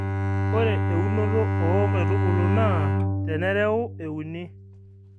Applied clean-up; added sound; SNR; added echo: none; Bowed string instrument; -4 dB; none.